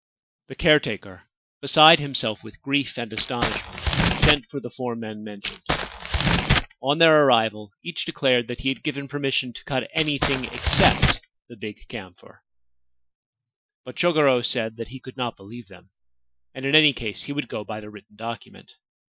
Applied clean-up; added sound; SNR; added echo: classical method Wiener filter.